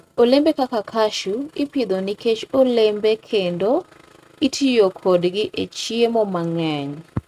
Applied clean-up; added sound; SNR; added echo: neural mask model RNNoise.